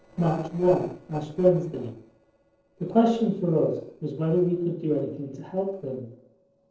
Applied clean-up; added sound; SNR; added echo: neural separator model SepFormer DNS4.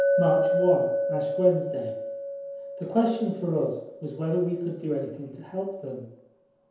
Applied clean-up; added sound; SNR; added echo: none; Chink, clink; 1 dB; reverberation time 0.9 s.